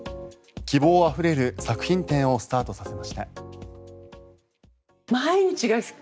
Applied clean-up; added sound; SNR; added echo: none; none; none; none.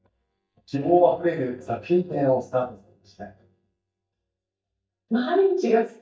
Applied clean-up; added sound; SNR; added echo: neural mask model DeepFilterNet 3.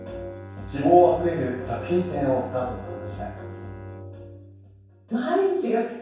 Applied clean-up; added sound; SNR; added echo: none; Bowed string instrument; 15 dB; reverberation time 0.7 s.